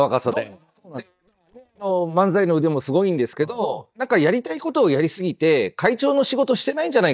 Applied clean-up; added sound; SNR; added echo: neural mask model DeepFilterNet 3.